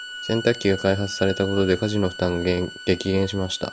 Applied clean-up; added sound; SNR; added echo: none; Bowed string instrument; 14 dB; none.